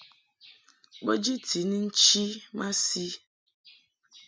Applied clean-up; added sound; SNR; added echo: none; none; none; none.